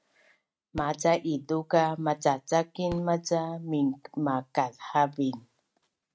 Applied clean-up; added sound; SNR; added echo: neural mask model RNNoise.